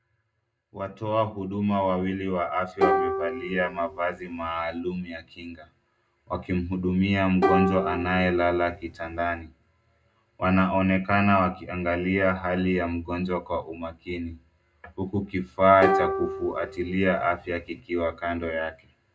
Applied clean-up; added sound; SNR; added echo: none; Plucked string instrument; 2 dB; reverberation time 0.2 s.